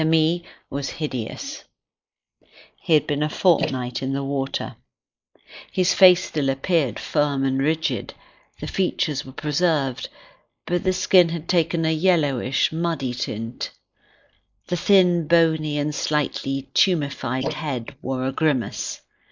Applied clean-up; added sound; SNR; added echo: neural mask model Resemble Enhance denoiser.